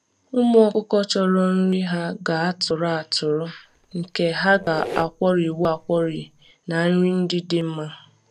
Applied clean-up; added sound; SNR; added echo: none; Squeak; 16 dB; none.